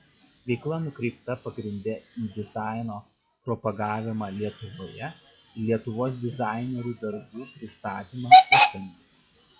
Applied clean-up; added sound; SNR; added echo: classical method log-MMSE.